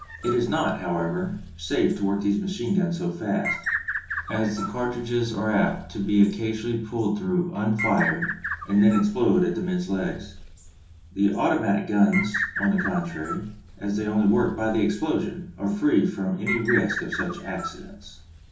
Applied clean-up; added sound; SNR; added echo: none; Bird; 10 dB; reverberation time 1.2 s.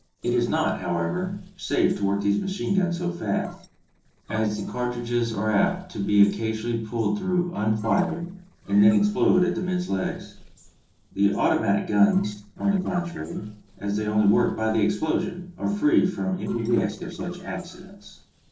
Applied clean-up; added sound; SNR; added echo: neural separator model SepFormer DNS4.